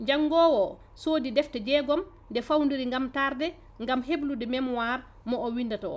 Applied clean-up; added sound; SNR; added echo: none; none; none; none.